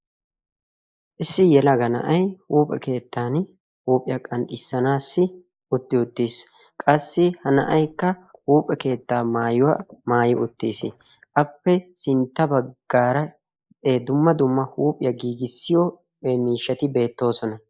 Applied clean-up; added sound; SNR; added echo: neural mask model Resemble Enhance denoiser.